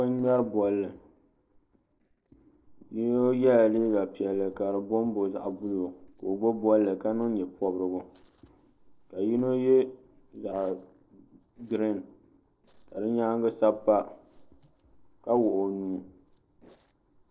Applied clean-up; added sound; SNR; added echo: neural separator model SepFormer DNS4.